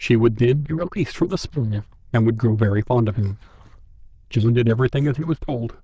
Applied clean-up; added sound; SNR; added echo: neural diffusion model UNIVERSE++.